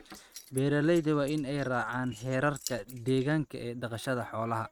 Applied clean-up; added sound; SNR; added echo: neural mask model RNNoise.